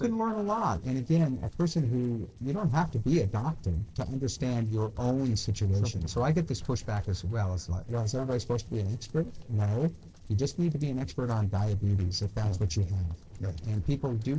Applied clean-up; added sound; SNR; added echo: neural separator model SepFormer DNS4.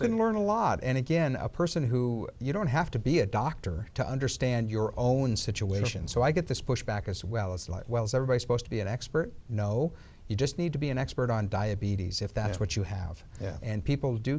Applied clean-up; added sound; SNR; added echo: none; none; none; none.